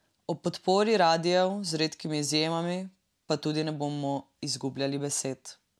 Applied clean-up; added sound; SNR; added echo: none; none; none; none.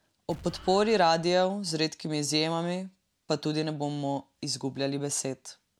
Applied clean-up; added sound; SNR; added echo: none; Explosion; 19 dB; none.